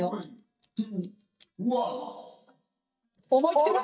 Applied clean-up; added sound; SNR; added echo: neural mask model DeepFilterNet 3.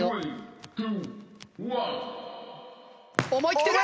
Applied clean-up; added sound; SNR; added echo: none; none; none; none.